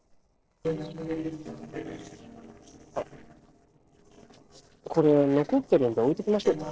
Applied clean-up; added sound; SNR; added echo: neural separator model SepFormer DNS4.